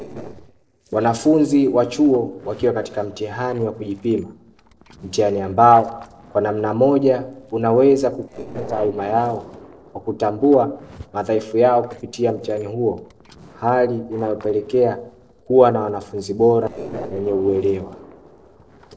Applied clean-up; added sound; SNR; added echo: neural separator model SepFormer DNS4.